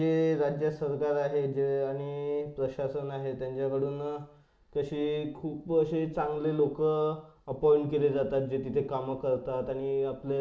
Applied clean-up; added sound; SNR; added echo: none; none; none; reverberation time 0.6 s.